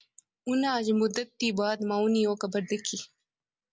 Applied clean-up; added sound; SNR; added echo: none; none; none; none.